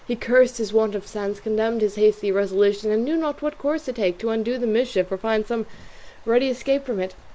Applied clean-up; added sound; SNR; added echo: none; none; none; none.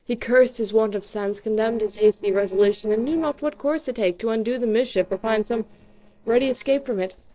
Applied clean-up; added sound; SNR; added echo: neural separator model SepFormer DNS4.